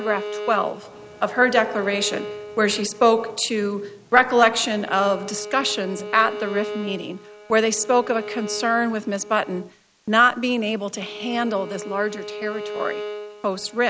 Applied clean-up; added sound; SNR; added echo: none; Bowed string instrument; 12 dB; none.